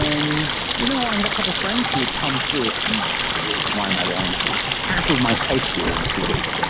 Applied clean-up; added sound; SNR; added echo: none; Sink (filling or washing) / Water tap, faucet / Splash, splatter + Stream; -3 dB; none.